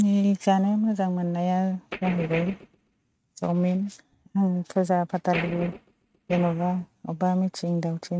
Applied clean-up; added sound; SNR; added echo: neural mask model RNNoise.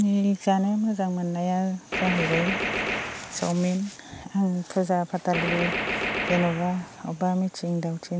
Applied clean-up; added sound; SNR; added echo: none; Gunshot, gunfire; 4 dB; none.